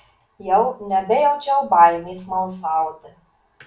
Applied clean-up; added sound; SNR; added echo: none; none; none; reverberation time 0.3 s.